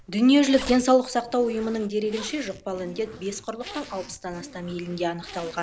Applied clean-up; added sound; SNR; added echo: none; Zipper (clothing); 18 dB; none.